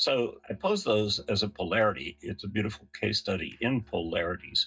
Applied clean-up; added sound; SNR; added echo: neural mask model DeepFilterNet 3.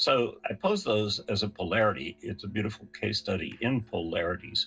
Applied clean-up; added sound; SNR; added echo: neural separator model SepFormer DNS4.